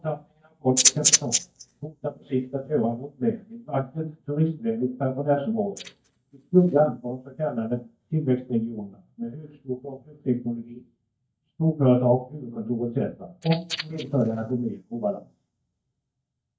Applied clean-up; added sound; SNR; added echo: neural mask model DeepFilterNet 3.